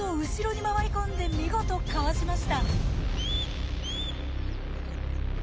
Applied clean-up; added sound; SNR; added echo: none; none; none; none.